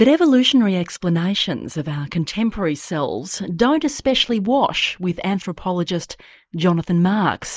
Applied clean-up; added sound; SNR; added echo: neural mask model Resemble Enhance denoiser.